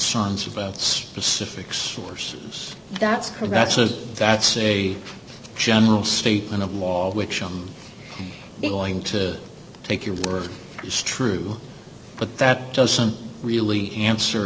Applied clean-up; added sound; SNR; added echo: none; none; none; none.